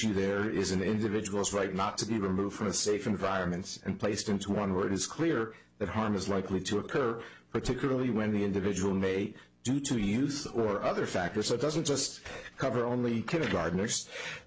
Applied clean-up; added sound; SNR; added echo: none; none; none; none.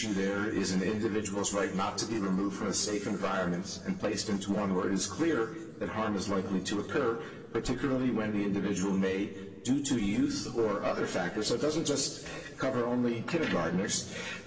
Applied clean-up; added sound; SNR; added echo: none; none; none; reverberation time 2.5 s.